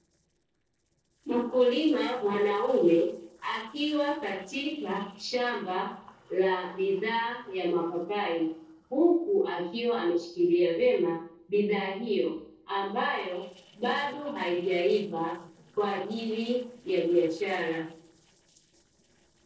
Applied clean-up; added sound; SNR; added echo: neural separator model SepFormer DNS4.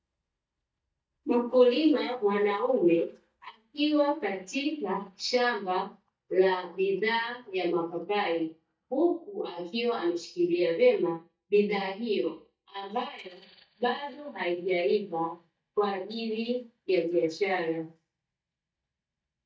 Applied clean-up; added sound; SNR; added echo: neural mask model DeepFilterNet 3.